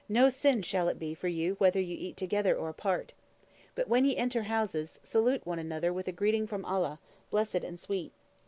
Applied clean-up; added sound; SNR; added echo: none; none; none; none.